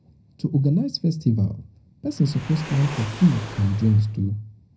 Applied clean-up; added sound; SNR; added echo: none; Waves, surf; 18 dB; reverberation time 0.3 s.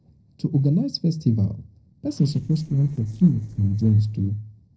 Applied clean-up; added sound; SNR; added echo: neural separator model SepFormer DNS4.